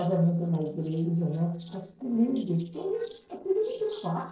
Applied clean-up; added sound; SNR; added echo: neural separator model SepFormer DNS4.